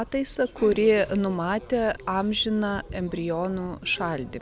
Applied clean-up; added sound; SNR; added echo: none; none; none; none.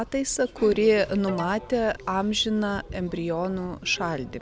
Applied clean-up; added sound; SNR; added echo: none; Alarm; 15 dB; none.